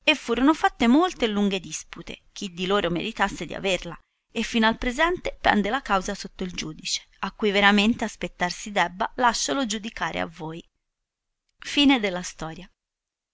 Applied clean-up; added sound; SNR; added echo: none; none; none; none.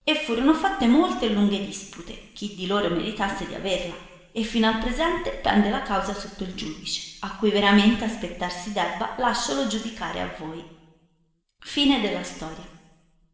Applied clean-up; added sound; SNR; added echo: none; none; none; reverberation time 1.3 s.